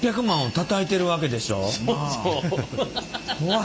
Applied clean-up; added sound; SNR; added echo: none; none; none; none.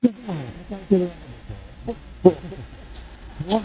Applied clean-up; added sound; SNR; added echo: neural mask model DeepFilterNet 3.